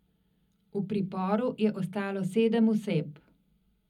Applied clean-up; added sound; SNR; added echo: none; none; none; reverberation time 0.4 s.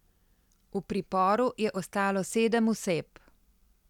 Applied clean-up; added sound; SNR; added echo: none; none; none; none.